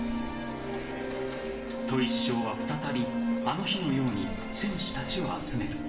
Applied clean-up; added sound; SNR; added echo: none; Crack; 14 dB; reverberation time 0.8 s.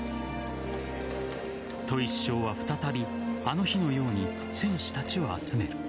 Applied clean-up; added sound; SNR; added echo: none; none; none; none.